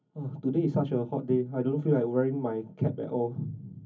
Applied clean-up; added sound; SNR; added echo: none; none; none; reverberation time 0.3 s.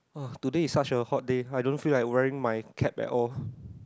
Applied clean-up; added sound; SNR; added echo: none; none; none; none.